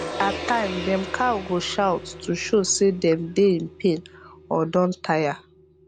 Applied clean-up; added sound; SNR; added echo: none; Gong; 13 dB; none.